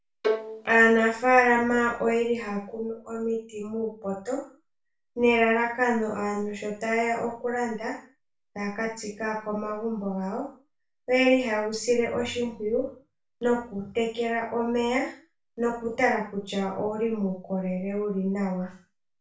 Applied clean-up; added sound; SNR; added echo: none; Bowed string instrument; 5 dB; reverberation time 0.3 s.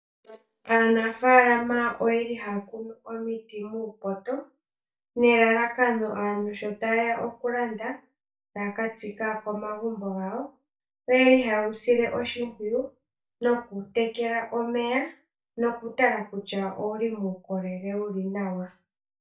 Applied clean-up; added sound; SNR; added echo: neural mask model DeepFilterNet 3.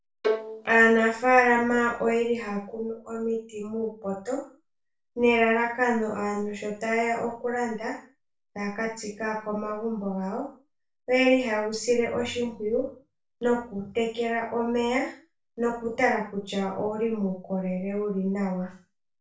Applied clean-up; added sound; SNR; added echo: neural separator model SepFormer DNS4.